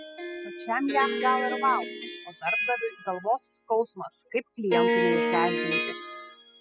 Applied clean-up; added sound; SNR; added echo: classical method spectral subtraction.